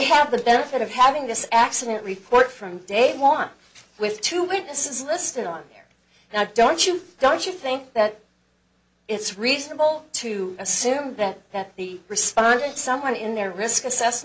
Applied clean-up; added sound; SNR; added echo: none; none; none; none.